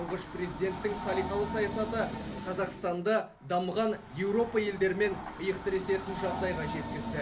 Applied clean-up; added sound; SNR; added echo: none; Train; 7 dB; reverberation time 0.3 s.